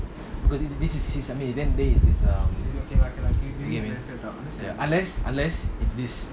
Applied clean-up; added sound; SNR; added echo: none; none; none; none.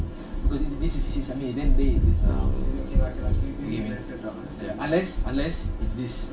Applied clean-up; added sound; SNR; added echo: none; Keyboard (musical); 17 dB; reverberation time 0.2 s.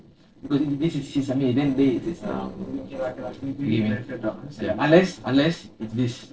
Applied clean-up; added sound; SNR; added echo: neural separator model SepFormer DNS4.